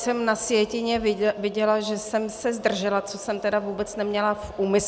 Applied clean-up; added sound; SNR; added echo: none; none; none; none.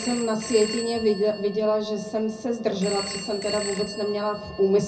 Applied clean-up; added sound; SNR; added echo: none; Telephone; 10 dB; reverberation time 0.4 s.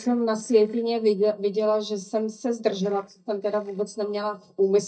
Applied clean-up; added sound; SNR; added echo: neural mask model DeepFilterNet 3.